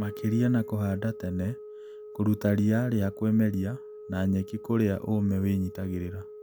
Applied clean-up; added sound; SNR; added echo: none; Wind instrument, woodwind instrument; 15 dB; none.